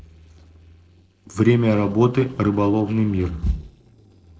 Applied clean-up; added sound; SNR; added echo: neural separator model SepFormer DNS4.